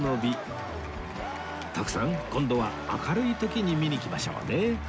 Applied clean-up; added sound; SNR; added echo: none; Applause / Cheering; 14 dB; none.